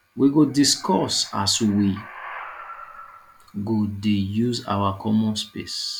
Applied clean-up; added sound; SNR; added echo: none; Animal; 18 dB; none.